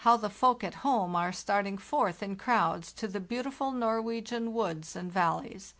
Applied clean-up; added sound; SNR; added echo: none; none; none; none.